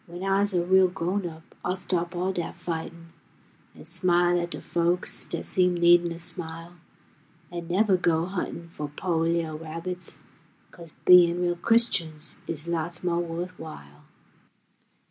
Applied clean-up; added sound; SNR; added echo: none; none; none; none.